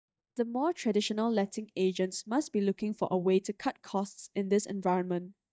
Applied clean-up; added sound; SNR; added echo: neural mask model DeepFilterNet 3.